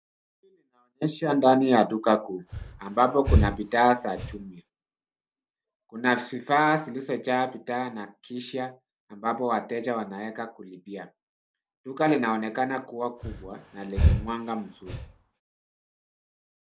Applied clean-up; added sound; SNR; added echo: none; Breathing; 0 dB; none.